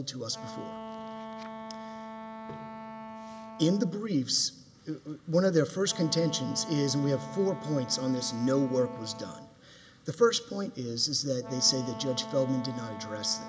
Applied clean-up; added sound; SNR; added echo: none; Wind instrument, woodwind instrument; 12 dB; none.